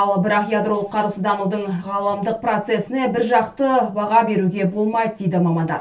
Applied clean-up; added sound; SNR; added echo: none; none; none; reverberation time 0.2 s.